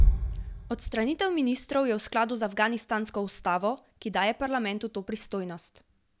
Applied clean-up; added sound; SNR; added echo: none; Bass drum; 3 dB; none.